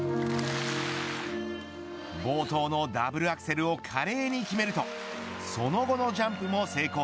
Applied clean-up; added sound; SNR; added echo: none; none; none; none.